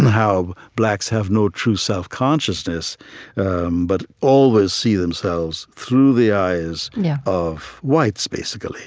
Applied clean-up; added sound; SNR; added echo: none; none; none; none.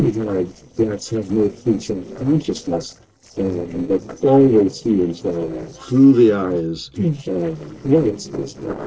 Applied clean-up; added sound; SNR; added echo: neural separator model SepFormer DNS4.